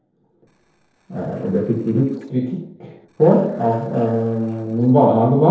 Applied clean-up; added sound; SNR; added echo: neural separator model SepFormer DNS4.